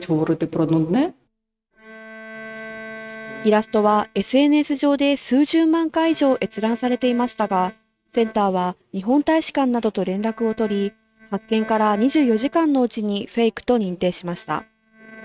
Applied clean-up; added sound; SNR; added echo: neural mask model RNNoise.